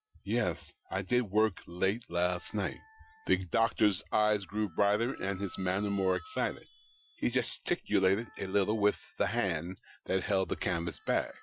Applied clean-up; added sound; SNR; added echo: classical method Wiener filter.